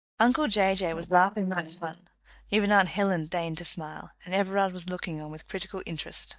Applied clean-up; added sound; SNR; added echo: neural mask model DeepFilterNet 3.